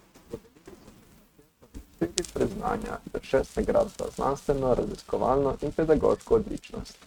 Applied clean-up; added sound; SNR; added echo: neural mask model RNNoise.